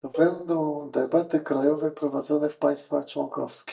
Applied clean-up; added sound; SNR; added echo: neural mask model DeepFilterNet 3.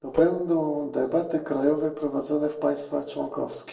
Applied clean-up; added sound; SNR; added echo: neural separator model SepFormer DNS4.